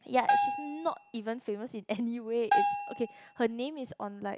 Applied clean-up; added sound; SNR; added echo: none; Bell; -1 dB; none.